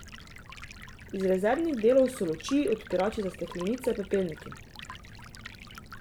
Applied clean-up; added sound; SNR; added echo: none; Stream; 15 dB; none.